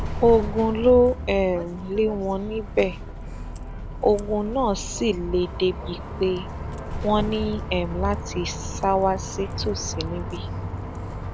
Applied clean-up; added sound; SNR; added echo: none; Bus; 7 dB; none.